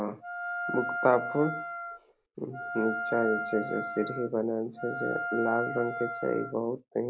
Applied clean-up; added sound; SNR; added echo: none; Wind instrument, woodwind instrument; 5 dB; none.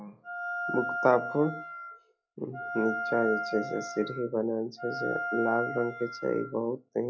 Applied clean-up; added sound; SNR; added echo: classical method log-MMSE.